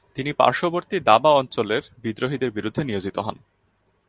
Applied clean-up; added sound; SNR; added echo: none; none; none; none.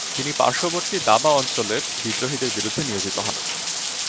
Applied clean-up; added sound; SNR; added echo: none; Rain; 3 dB; none.